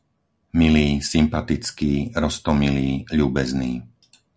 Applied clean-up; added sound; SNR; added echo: none; none; none; none.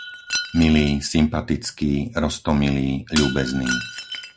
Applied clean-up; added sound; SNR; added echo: none; Shatter; 11 dB; none.